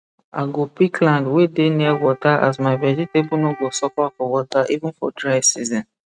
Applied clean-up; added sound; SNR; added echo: neural mask model RNNoise.